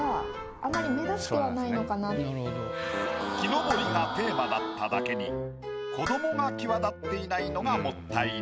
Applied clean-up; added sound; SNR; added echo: none; Dishes, pots, and pans; 13 dB; none.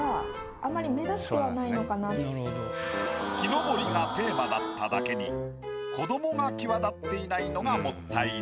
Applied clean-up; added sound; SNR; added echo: none; none; none; none.